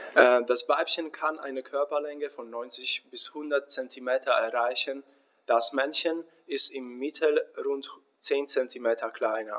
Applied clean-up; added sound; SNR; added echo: none; none; none; none.